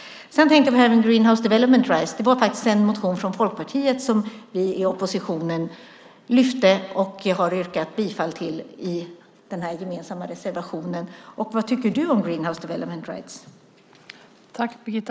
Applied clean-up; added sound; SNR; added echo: none; none; none; none.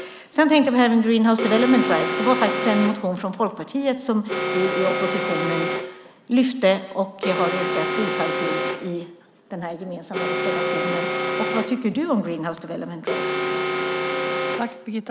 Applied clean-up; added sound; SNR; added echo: none; Alarm; 4 dB; none.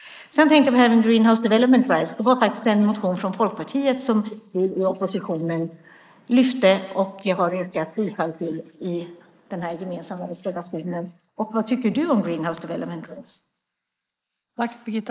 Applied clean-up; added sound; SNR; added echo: neural mask model Resemble Enhance denoiser.